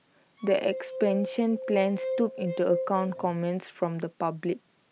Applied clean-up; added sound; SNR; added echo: none; Glass; 6 dB; none.